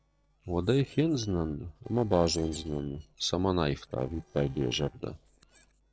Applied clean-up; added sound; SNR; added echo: neural separator model SepFormer DNS4.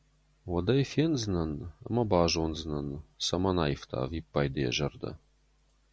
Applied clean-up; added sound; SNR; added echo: none; none; none; none.